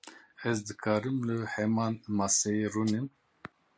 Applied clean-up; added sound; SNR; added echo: none; none; none; none.